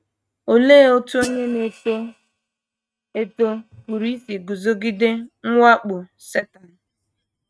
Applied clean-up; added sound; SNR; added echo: neural mask model RNNoise.